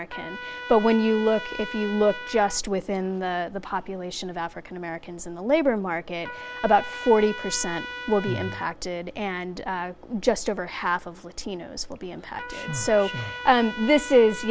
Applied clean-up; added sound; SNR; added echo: none; Trumpet; 14 dB; none.